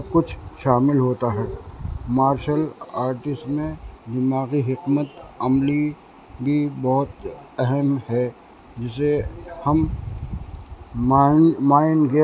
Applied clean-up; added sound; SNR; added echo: none; none; none; none.